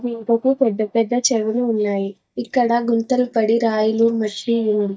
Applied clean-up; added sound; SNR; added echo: neural mask model DeepFilterNet 3.